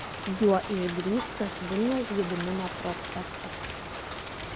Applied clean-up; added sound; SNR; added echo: none; Rain; 6 dB; none.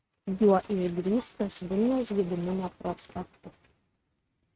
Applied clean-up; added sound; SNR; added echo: neural mask model RNNoise.